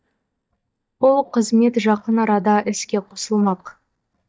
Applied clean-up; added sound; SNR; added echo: neural mask model DeepFilterNet 3.